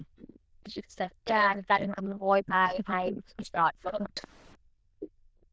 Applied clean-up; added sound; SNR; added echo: neural diffusion model UNIVERSE++.